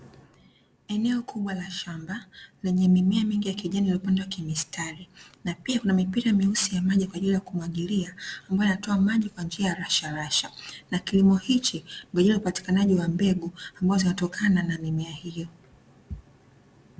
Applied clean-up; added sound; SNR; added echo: none; none; none; none.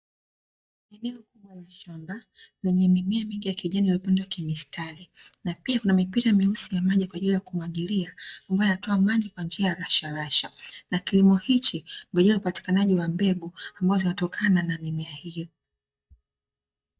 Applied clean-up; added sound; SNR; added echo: neural mask model DeepFilterNet 3.